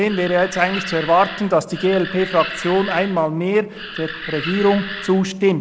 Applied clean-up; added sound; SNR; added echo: none; Animal; 11 dB; none.